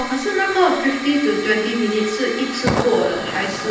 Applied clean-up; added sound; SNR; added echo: none; Hiss / Fire; 7 dB; reverberation time 0.9 s.